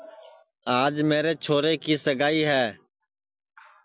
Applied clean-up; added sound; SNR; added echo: none; none; none; none.